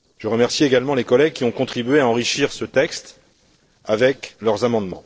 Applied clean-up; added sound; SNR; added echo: neural separator model SepFormer DNS4.